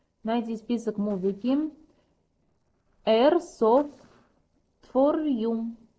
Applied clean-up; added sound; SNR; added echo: neural separator model SepFormer DNS4.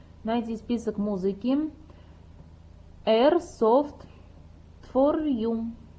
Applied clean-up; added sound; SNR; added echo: none; none; none; none.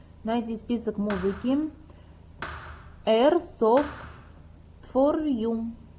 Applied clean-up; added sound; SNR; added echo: none; Thump, thud; 16 dB; none.